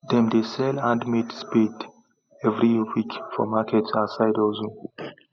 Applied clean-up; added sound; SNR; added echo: none; none; none; none.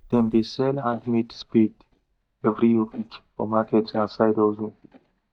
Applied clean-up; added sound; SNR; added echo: neural mask model DeepFilterNet 3.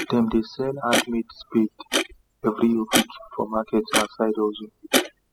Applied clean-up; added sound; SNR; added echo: classical method spectral subtraction.